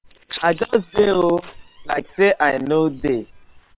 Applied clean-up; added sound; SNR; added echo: neural separator model SepFormer WHAM!.